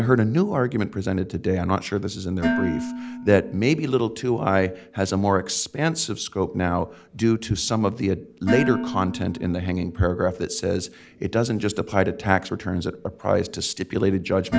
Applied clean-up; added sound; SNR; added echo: none; Dishes, pots, and pans; 10 dB; none.